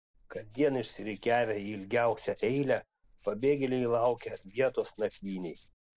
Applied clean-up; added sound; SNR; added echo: neural separator model SepFormer DNS4.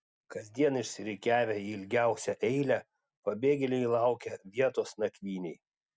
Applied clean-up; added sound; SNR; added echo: none; none; none; none.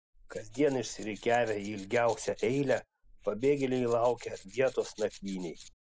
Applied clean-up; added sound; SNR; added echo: neural mask model Resemble Enhance denoiser.